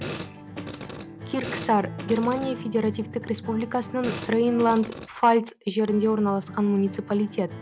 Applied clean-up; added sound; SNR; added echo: none; Acoustic guitar + Fart; 12 dB; none.